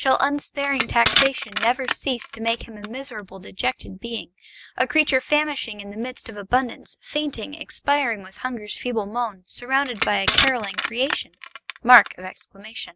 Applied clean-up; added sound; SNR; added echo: none; Crushing; 2 dB; none.